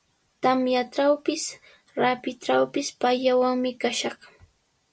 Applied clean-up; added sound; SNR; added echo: none; none; none; none.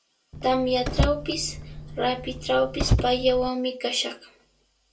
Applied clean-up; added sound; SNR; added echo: none; Car; 2 dB; reverberation time 0.2 s.